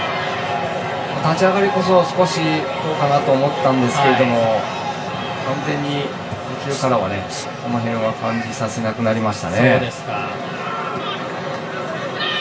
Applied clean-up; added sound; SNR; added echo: none; Respiratory sounds; 15 dB; reverberation time 0.2 s.